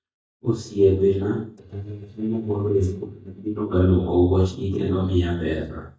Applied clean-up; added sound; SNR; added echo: neural mask model DeepFilterNet 3.